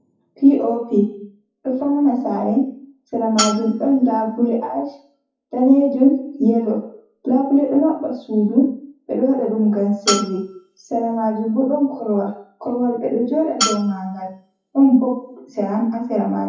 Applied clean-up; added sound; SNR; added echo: classical method WPE with log-MMSE.